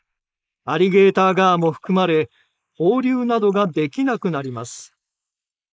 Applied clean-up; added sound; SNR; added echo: neural mask model Resemble Enhance denoiser.